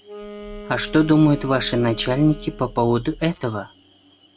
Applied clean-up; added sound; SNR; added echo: none; Wind instrument, woodwind instrument + Growling; 16 dB; none.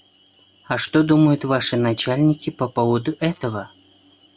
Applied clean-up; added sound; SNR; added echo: none; none; none; none.